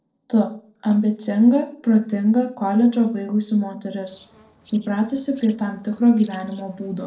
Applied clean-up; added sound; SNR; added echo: neural separator model SepFormer DNS4.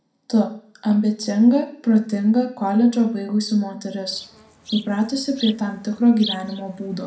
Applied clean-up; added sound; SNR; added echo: none; Insect; 16 dB; reverberation time 0.4 s.